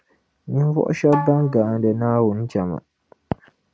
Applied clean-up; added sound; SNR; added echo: none; Bowed string instrument; 11 dB; none.